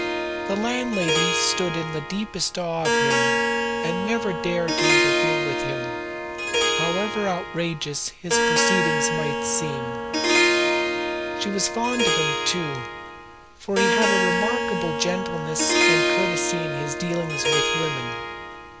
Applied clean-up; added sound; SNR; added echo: none; Harp; -4 dB; none.